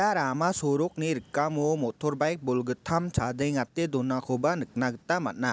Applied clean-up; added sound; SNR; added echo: none; none; none; none.